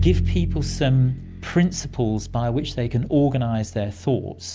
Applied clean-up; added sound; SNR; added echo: none; Bowed string instrument; 6 dB; none.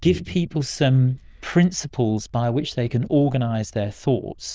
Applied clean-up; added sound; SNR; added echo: neural diffusion model UNIVERSE++.